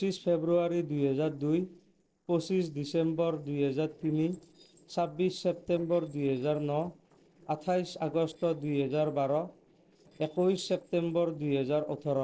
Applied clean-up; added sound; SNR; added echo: neural separator model SepFormer DNS4.